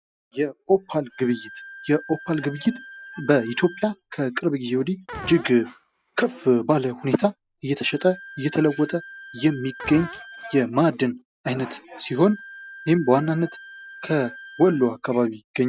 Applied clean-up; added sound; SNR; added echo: none; Bowed string instrument + Fart; 18 dB; none.